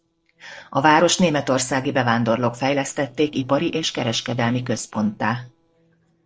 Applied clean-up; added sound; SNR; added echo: neural separator model SepFormer DNS4.